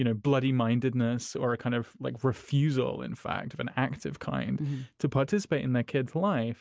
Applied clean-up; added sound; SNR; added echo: none; none; none; none.